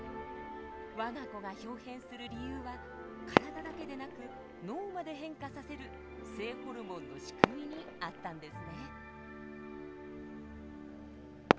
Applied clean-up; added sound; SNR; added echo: none; Fireworks; -4 dB; none.